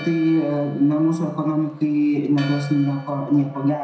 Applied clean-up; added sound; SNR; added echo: none; Church bell; 20 dB; reverberation time 0.6 s.